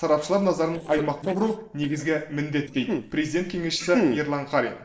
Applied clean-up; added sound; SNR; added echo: neural separator model SepFormer DNS4.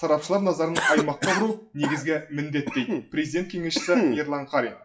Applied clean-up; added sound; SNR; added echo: classical method WPE with log-MMSE.